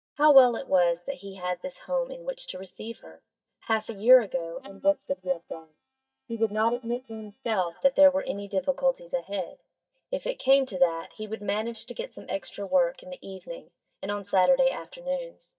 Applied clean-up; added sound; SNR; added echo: neural mask model DeepFilterNet 3.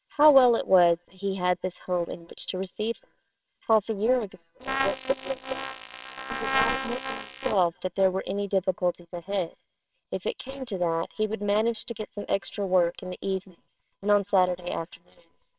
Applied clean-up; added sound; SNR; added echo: neural separator model SepFormer WHAMR!.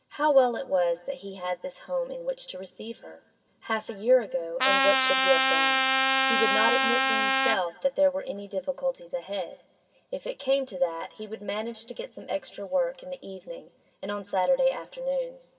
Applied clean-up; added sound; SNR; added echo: none; Trumpet; -5 dB; reverberation time 1.6 s.